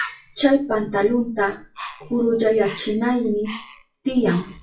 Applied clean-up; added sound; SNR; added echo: classical method WPE with log-MMSE.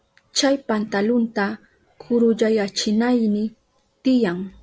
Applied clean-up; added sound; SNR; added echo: none; none; none; none.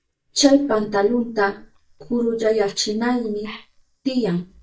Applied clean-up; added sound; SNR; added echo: neural mask model DeepFilterNet 3.